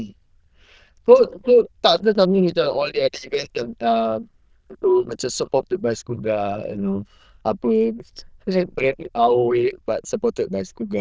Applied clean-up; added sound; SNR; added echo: neural diffusion model UNIVERSE++.